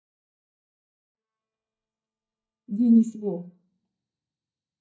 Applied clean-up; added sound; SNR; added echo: neural mask model DeepFilterNet 3.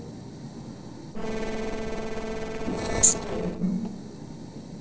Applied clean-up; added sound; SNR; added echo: neural separator model SepFormer DNS4.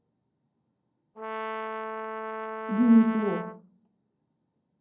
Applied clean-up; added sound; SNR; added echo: none; Brass instrument; 6 dB; reverberation time 0.6 s.